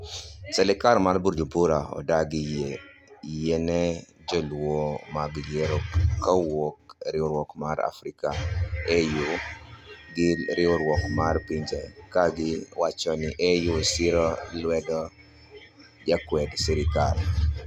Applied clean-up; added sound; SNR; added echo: none; none; none; none.